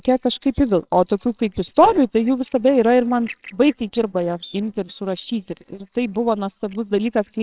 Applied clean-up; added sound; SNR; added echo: neural separator model SepFormer WHAMR!.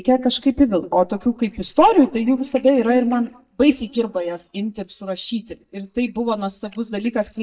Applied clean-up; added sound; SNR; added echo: neural mask model DeepFilterNet 3.